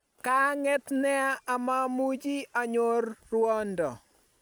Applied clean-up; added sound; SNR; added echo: none; none; none; none.